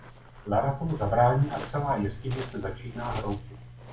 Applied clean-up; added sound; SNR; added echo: none; Waves, surf; 14 dB; reverberation time 0.3 s.